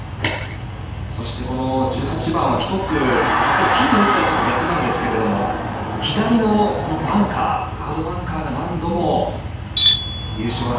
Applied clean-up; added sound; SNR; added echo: none; Tools; -3 dB; reverberation time 0.7 s.